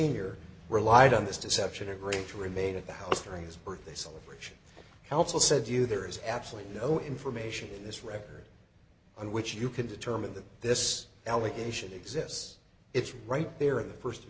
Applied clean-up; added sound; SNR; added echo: none; none; none; none.